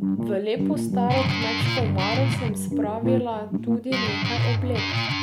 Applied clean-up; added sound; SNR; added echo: none; Guitar; -5 dB; none.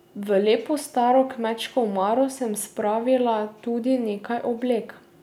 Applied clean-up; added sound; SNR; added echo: none; none; none; none.